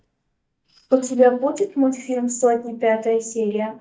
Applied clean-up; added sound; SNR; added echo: neural mask model DeepFilterNet 3.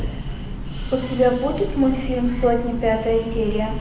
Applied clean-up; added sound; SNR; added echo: none; Breathing; 5 dB; reverberation time 0.7 s.